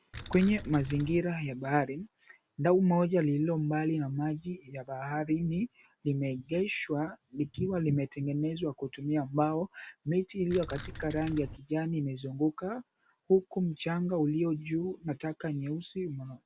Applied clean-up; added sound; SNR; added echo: none; Keys jangling; 7 dB; none.